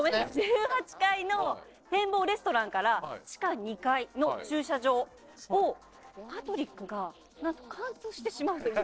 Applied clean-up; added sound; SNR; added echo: neural separator model SepFormer DNS4.